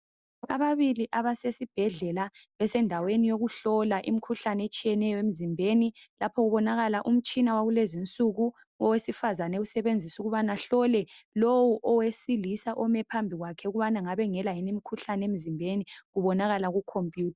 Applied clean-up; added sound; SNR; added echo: none; none; none; none.